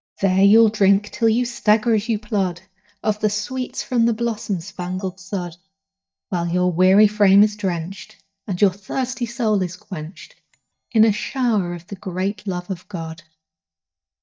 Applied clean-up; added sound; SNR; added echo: neural mask model DeepFilterNet 3.